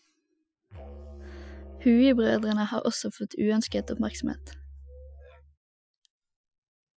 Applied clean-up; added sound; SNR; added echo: classical method Wiener filter.